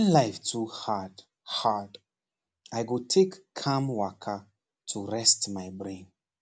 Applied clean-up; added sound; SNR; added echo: none; none; none; none.